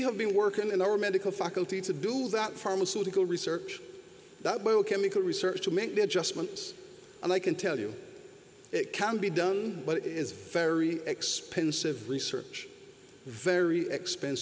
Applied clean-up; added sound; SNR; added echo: none; none; none; none.